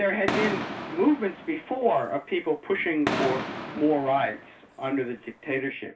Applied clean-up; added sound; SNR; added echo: none; Fireworks; 8 dB; reverberation time 0.2 s.